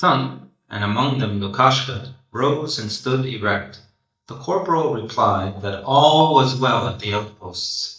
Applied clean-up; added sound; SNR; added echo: neural mask model DeepFilterNet 3.